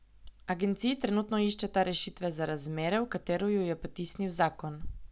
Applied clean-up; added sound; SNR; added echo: none; none; none; none.